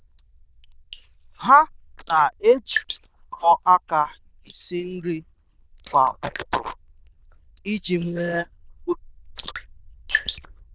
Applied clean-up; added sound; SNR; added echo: neural diffusion model UNIVERSE++.